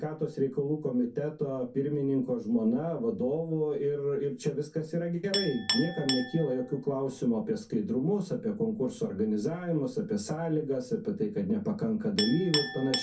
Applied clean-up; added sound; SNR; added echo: none; Chink, clink; 11 dB; reverberation time 0.3 s.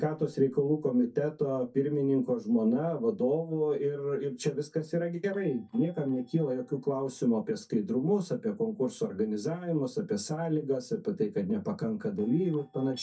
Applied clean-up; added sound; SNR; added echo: neural mask model DeepFilterNet 3.